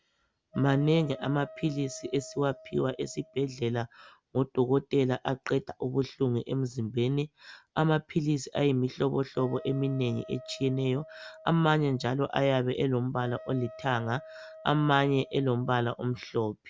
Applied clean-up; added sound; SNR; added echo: none; Wind instrument, woodwind instrument; 20 dB; none.